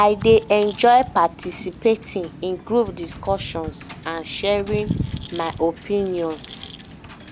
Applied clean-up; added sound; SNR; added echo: none; Wind / Boat, Water vehicle + Rattle; 10 dB; none.